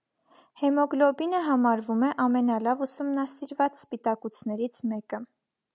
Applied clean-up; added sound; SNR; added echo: none; none; none; none.